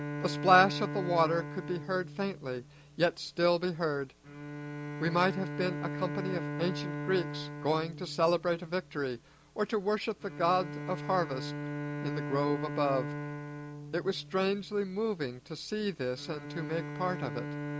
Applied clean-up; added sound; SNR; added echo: none; Bowed string instrument; 8 dB; none.